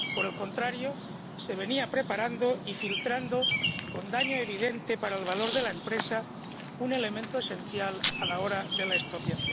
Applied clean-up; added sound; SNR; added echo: none; Packing tape, duct tape + Bird vocalization, bird call, bird song; 3 dB; none.